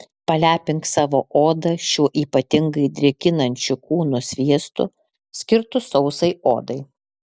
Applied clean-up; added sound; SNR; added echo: none; none; none; none.